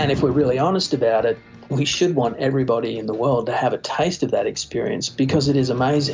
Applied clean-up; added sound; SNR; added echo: none; Thunder; 16 dB; none.